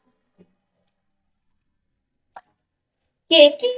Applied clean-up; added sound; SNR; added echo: neural mask model DeepFilterNet 3.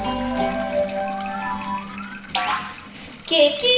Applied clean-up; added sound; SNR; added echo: none; Bathtub (filling or washing) / Water tap, faucet; 16 dB; reverberation time 1.1 s.